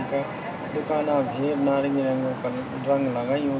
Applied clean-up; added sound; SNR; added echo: none; Traffic noise, roadway noise; 9 dB; reverberation time 0.2 s.